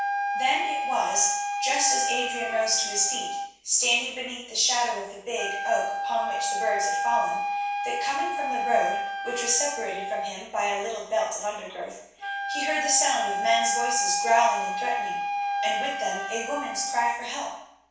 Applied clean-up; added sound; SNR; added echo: none; Wind instrument, woodwind instrument; 2 dB; reverberation time 0.7 s.